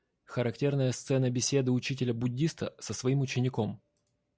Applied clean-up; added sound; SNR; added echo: none; none; none; none.